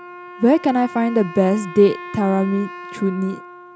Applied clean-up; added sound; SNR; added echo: none; Wind instrument, woodwind instrument; 16 dB; none.